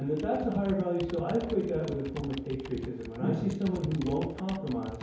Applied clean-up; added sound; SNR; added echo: none; Computer keyboard; 12 dB; reverberation time 1.0 s.